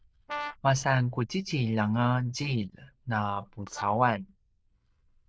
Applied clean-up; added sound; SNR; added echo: neural diffusion model UNIVERSE++.